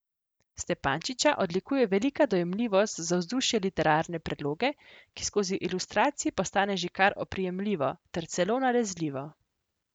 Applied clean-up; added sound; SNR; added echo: none; none; none; none.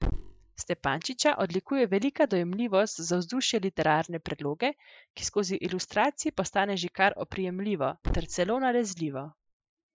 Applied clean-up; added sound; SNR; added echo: classical method Wiener filter.